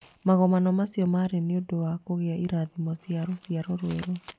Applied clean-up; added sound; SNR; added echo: none; none; none; none.